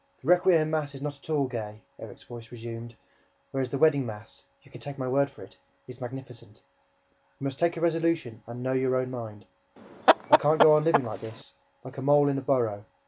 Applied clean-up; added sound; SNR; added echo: none; Chicken, rooster; -3 dB; none.